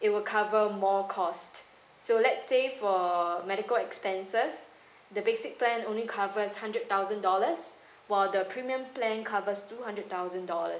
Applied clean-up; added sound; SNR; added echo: none; none; none; none.